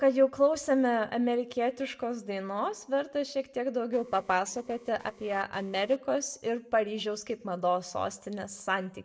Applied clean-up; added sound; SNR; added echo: neural separator model SepFormer DNS4.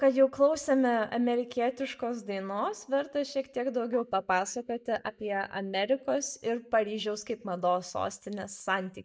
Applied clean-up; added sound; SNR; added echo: neural mask model DeepFilterNet 3.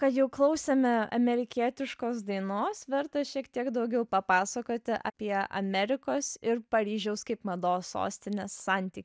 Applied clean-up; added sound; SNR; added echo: none; none; none; none.